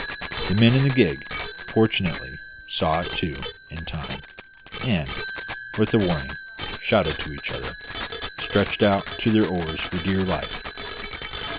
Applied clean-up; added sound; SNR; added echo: none; Bicycle bell; -3 dB; none.